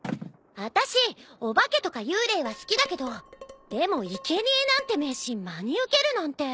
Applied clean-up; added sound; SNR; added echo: none; Dishes, pots, and pans; 19 dB; none.